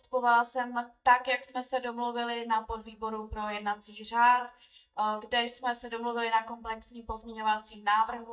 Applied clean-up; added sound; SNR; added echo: neural mask model DeepFilterNet 3.